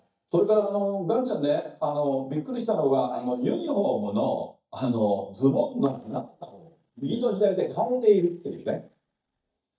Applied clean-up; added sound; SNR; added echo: neural mask model DeepFilterNet 3.